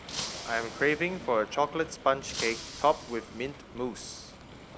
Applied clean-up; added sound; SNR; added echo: none; Waves, surf + Shatter; 11 dB; none.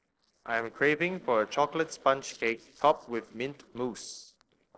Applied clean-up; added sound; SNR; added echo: neural separator model SepFormer DNS4.